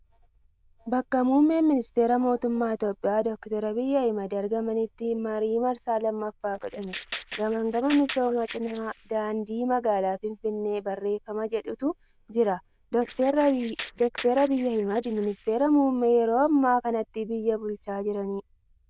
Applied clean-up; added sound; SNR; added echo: neural diffusion model UNIVERSE++.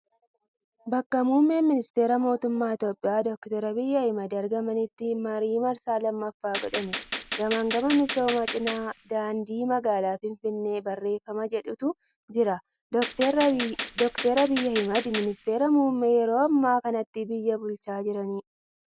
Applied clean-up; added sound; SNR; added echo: none; Gunshot, gunfire; 8 dB; none.